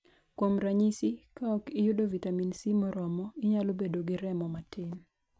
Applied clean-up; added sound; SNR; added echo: none; none; none; none.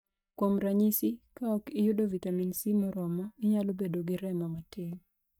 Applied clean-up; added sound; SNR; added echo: neural mask model DeepFilterNet 3.